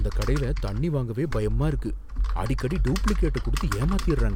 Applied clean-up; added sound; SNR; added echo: none; Computer keyboard; -2 dB; none.